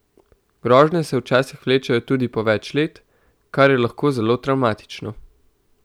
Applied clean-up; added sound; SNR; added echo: none; none; none; none.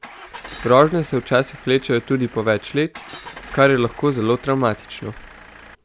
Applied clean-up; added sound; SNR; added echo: none; Engine starting / Car + Shatter; 18 dB; none.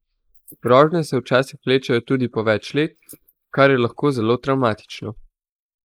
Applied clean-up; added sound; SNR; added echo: neural mask model Resemble Enhance denoiser.